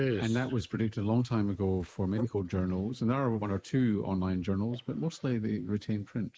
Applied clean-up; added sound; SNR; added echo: neural mask model Resemble Enhance denoiser.